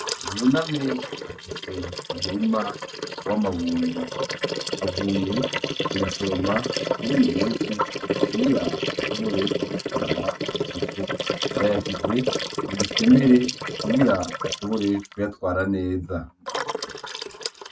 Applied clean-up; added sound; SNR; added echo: neural mask model RNNoise.